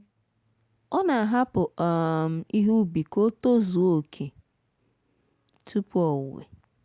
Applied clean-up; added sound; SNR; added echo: none; none; none; none.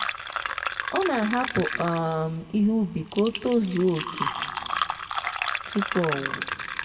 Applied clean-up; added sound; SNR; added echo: none; Fill (with liquid); 4 dB; reverberation time 0.8 s.